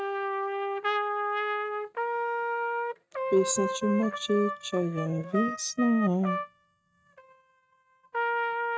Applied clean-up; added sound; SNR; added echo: neural mask model RNNoise.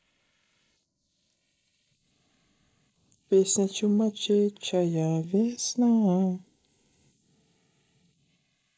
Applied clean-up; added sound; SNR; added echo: neural mask model Resemble Enhance denoiser.